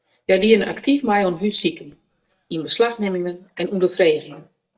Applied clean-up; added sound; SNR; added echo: neural mask model DeepFilterNet 3.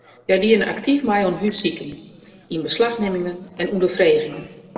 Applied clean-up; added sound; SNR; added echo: neural separator model SepFormer DNS4.